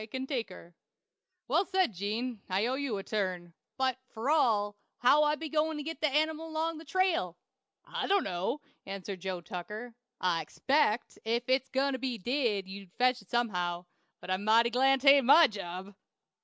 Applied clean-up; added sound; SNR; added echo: none; none; none; none.